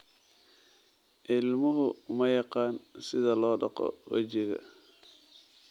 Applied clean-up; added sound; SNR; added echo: none; none; none; none.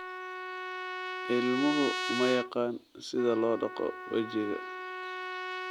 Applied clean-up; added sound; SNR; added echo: none; Trumpet; 5 dB; none.